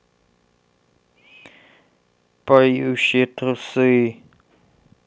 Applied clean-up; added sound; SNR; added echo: none; none; none; none.